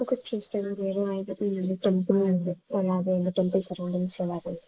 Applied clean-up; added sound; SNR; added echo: neural mask model Resemble Enhance denoiser.